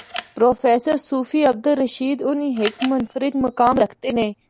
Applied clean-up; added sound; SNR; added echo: none; Camera; 17 dB; none.